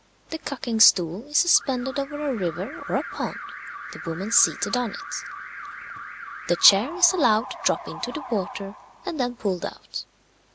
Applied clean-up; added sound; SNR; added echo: none; Alarm; 12 dB; none.